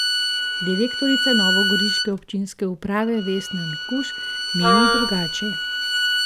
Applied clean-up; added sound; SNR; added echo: none; Bowed string instrument + Wind instrument, woodwind instrument; -2 dB; none.